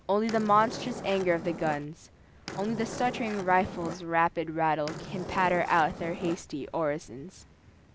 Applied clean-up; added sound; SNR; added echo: none; Skateboard; 10 dB; none.